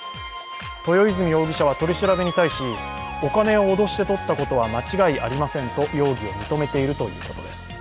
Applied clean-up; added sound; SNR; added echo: none; none; none; none.